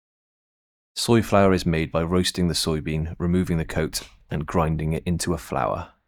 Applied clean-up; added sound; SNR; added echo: neural mask model DeepFilterNet 3.